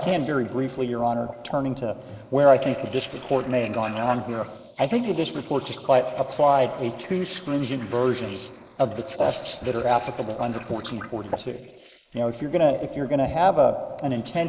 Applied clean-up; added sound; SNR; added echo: neural mask model Resemble Enhance denoiser.